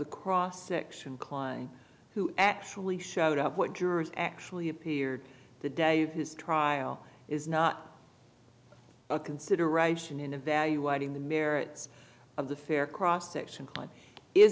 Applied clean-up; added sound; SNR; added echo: none; none; none; none.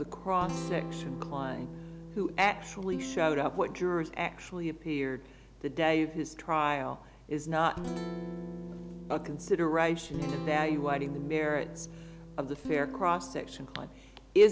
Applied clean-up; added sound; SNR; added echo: none; Guitar; 10 dB; none.